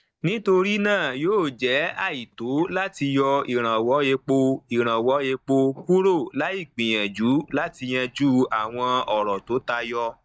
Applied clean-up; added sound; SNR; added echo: neural mask model DeepFilterNet 3.